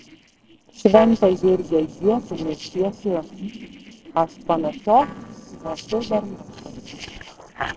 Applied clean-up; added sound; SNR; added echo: neural separator model SepFormer DNS4.